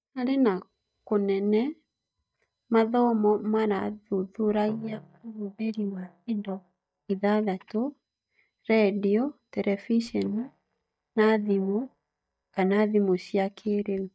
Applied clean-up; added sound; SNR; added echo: neural mask model DeepFilterNet 3.